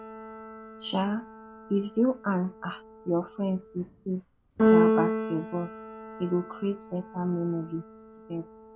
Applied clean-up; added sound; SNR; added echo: none; Keyboard (musical); 0 dB; none.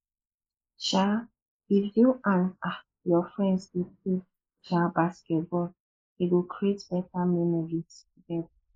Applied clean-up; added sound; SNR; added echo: neural mask model Resemble Enhance denoiser.